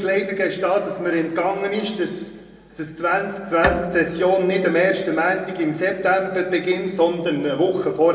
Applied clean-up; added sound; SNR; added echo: none; Bowed string instrument; 9 dB; reverberation time 1.4 s.